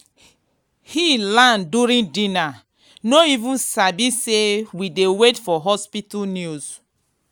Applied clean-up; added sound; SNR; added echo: none; none; none; none.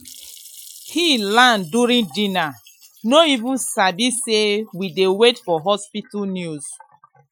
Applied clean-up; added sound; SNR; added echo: classical method Wiener filter.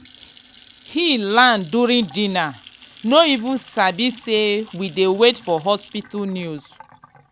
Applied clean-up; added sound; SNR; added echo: none; Sink (filling or washing) / Water tap, faucet / Splash, splatter; 18 dB; none.